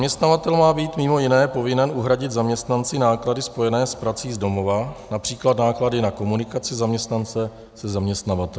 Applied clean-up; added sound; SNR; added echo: none; none; none; none.